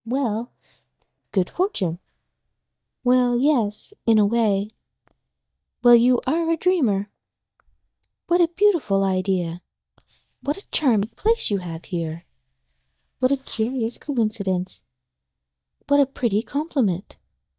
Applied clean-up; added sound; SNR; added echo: neural mask model DeepFilterNet 3.